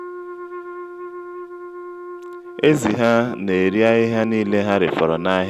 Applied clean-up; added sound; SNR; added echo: none; Wind instrument, woodwind instrument; 13 dB; none.